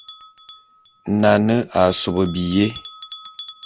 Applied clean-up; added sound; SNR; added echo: none; Bell; 19 dB; none.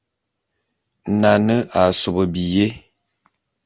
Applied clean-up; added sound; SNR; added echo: none; none; none; none.